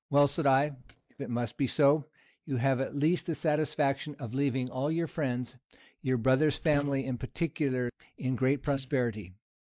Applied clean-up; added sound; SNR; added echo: neural mask model DeepFilterNet 3.